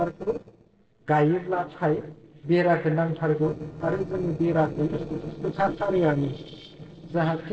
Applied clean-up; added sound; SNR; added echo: neural separator model SepFormer DNS4.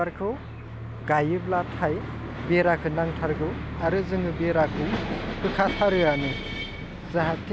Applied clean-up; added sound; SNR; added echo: none; none; none; none.